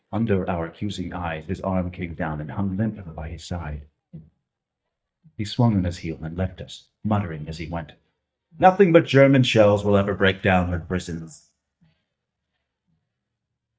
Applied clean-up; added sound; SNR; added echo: neural mask model DeepFilterNet 3.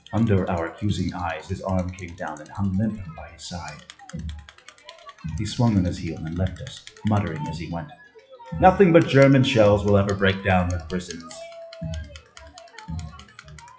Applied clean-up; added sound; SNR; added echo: classical method WPE with log-MMSE.